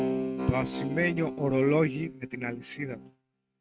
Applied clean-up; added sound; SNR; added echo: neural mask model RNNoise.